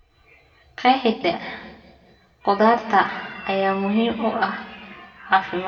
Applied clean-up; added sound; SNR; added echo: none; none; none; reverberation time 1.3 s.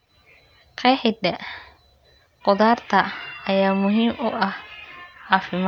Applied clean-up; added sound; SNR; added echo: none; none; none; none.